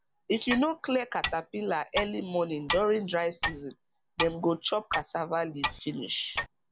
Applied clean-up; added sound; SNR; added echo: none; Clock; 7 dB; none.